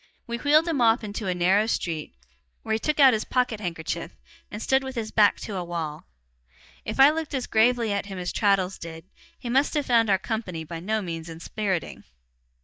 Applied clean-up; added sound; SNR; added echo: neural mask model DeepFilterNet 3.